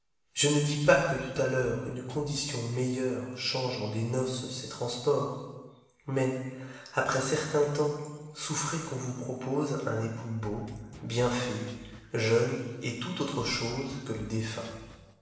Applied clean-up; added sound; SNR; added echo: none; Drum kit; 20 dB; reverberation time 1.3 s.